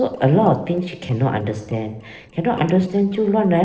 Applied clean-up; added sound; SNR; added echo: neural separator model SepFormer DNS4.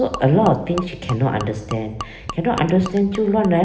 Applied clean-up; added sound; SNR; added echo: none; Gurgling / Liquid; 14 dB; reverberation time 1.1 s.